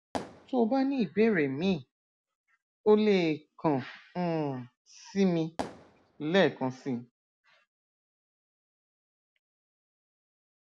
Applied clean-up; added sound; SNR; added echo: none; Fireworks; 12 dB; none.